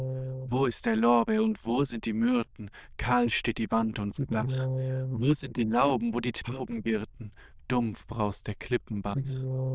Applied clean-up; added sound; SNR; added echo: neural diffusion model UNIVERSE++.